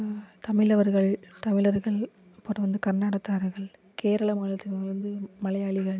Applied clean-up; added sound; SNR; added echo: none; none; none; none.